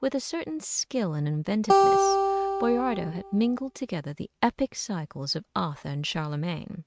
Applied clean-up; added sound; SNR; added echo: neural mask model RNNoise.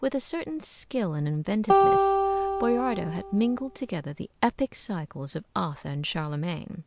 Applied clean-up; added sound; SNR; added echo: none; Acoustic guitar; -4 dB; none.